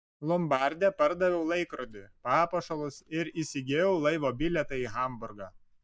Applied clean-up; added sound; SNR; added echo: neural mask model DeepFilterNet 3.